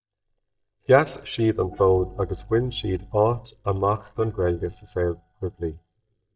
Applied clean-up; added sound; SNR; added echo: neural mask model DeepFilterNet 3.